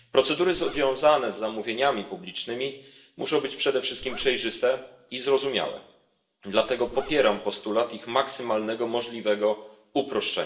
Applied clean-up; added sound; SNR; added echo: none; Zipper (clothing); 14 dB; reverberation time 0.6 s.